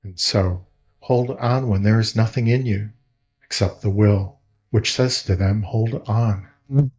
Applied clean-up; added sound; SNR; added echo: neural mask model DeepFilterNet 3.